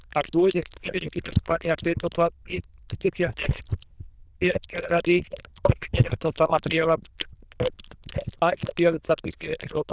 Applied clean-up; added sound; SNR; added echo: neural diffusion model UNIVERSE++.